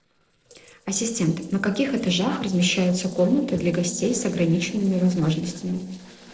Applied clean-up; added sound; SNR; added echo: neural separator model SepFormer DNS4.